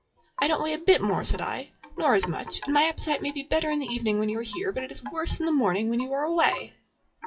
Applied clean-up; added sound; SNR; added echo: classical method WPE with log-MMSE.